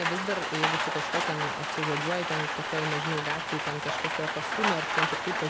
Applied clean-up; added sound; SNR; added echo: none; Rain; -4 dB; none.